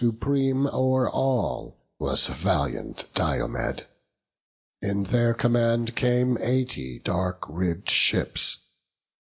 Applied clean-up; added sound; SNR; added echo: none; none; none; none.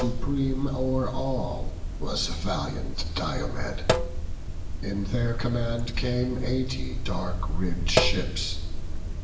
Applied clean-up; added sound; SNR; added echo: none; Sink (filling or washing); -2 dB; reverberation time 0.8 s.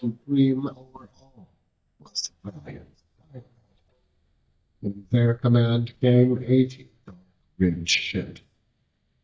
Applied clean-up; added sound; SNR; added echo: neural mask model DeepFilterNet 3.